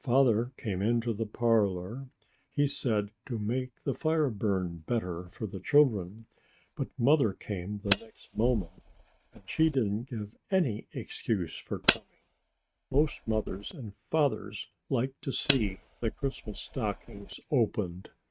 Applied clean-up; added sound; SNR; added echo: neural mask model RNNoise.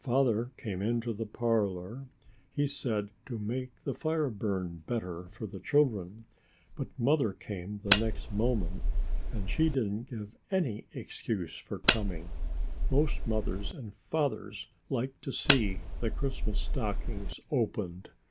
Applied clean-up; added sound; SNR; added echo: none; Cutlery, silverware; -4 dB; none.